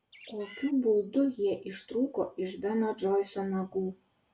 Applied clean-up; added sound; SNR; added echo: none; Bird; 18 dB; none.